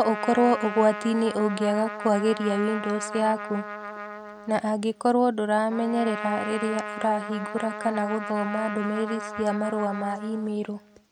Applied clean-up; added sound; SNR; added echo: none; Trumpet; 9 dB; none.